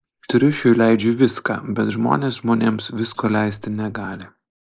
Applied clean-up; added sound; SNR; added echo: neural mask model Resemble Enhance denoiser.